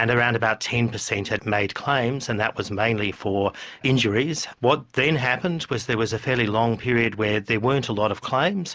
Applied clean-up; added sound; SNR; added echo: none; none; none; none.